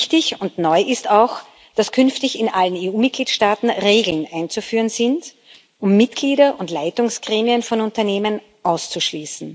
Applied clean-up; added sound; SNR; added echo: none; none; none; none.